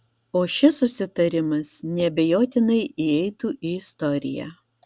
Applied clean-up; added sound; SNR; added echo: none; none; none; none.